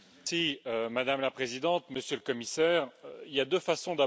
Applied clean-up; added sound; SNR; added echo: none; none; none; none.